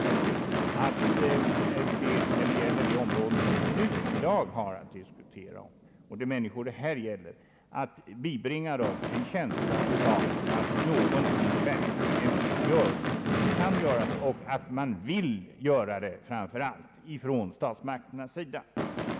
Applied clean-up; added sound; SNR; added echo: none; Gunshot, gunfire / Fireworks; -1 dB; none.